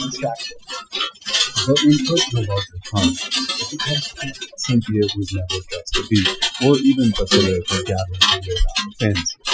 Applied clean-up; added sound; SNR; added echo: classical method Wiener filter.